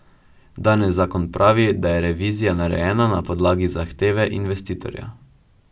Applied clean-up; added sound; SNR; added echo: none; none; none; none.